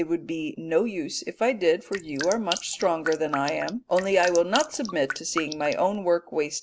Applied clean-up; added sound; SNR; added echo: none; Drip; 10 dB; none.